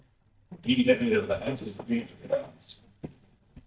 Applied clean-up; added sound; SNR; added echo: neural mask model DeepFilterNet 3.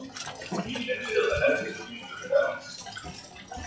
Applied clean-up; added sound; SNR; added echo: classical method WPE with log-MMSE.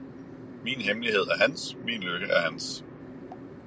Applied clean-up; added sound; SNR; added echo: none; none; none; none.